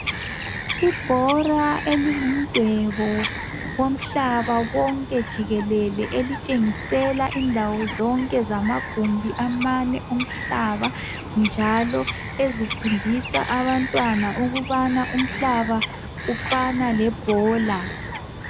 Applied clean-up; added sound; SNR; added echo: none; Bird vocalization, bird call, bird song; 7 dB; none.